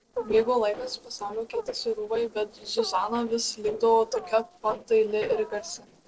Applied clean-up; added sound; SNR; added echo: neural separator model SepFormer DNS4.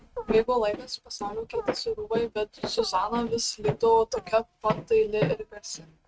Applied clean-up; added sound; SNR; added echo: neural mask model RNNoise.